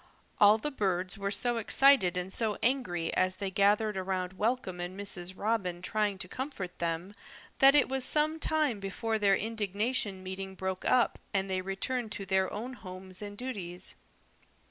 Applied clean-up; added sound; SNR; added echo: none; none; none; none.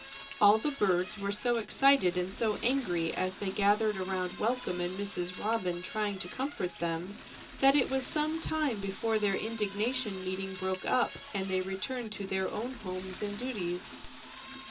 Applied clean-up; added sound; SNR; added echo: none; Toilet flush / Door; 15 dB; reverberation time 0.2 s.